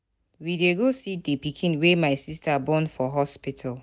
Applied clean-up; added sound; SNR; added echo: none; none; none; none.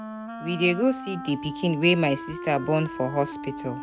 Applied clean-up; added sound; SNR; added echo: none; Wind instrument, woodwind instrument; 10 dB; none.